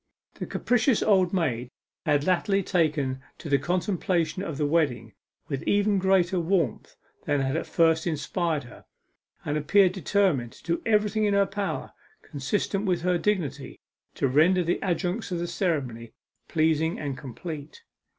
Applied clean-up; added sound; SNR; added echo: none; none; none; none.